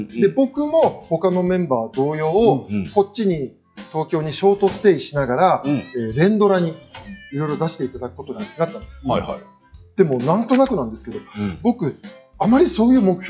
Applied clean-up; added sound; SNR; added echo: classical method log-MMSE.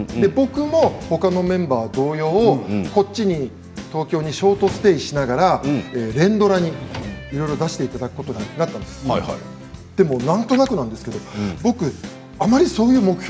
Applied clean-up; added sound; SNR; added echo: none; Drawer open or close; 18 dB; none.